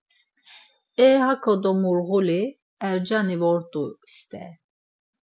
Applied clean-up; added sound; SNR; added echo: none; none; none; none.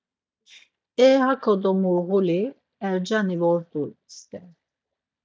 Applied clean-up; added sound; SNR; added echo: neural mask model DeepFilterNet 3.